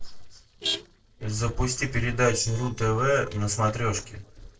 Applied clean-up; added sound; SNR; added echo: neural separator model SepFormer DNS4.